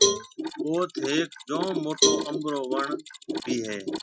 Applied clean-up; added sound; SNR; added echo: classical method Wiener filter.